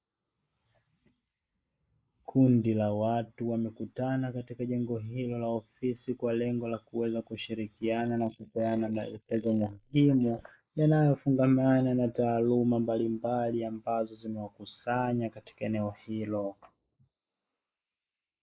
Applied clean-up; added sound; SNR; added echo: neural mask model Resemble Enhance denoiser.